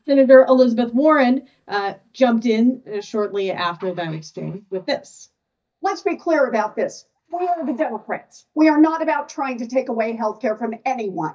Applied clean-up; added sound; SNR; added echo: neural mask model DeepFilterNet 3.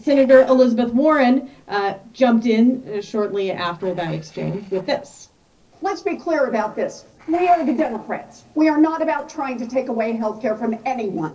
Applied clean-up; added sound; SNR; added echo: neural separator model SepFormer DNS4.